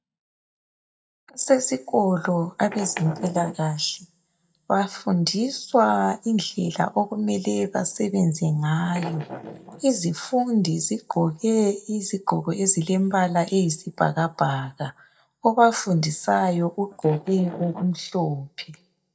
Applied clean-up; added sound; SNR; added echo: neural mask model DeepFilterNet 3.